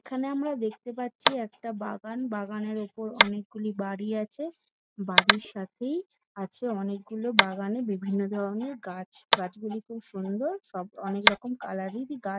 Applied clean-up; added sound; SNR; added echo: none; Tap; -1 dB; none.